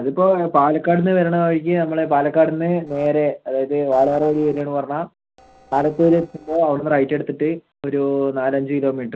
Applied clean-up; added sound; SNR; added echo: neural separator model SepFormer DNS4.